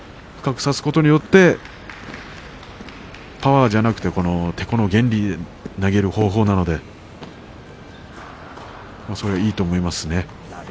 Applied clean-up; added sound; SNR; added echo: none; none; none; none.